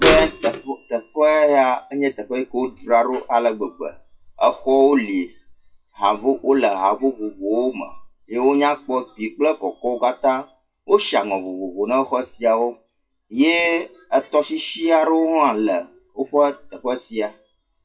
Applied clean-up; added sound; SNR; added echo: classical method WPE with log-MMSE.